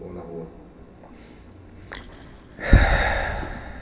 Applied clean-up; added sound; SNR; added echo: none; none; none; reverberation time 2.4 s.